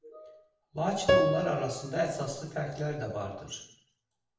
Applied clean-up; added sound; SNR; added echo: none; Piano; -1 dB; reverberation time 0.7 s.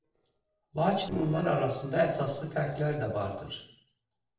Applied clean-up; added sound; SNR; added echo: neural separator model SepFormer DNS4.